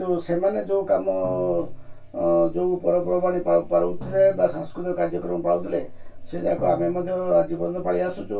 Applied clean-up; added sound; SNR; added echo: none; Drum; 19 dB; reverberation time 0.2 s.